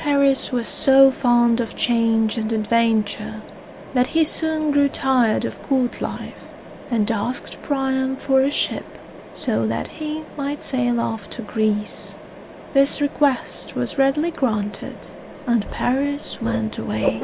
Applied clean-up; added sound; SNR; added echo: none; Mechanisms; 14 dB; none.